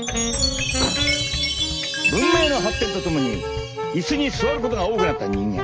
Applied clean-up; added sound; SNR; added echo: none; Wind instrument, woodwind instrument + Chime; 0 dB; none.